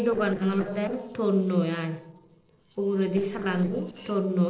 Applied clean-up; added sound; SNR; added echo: neural separator model SepFormer DNS4.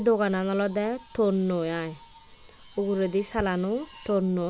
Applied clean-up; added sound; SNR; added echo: none; none; none; none.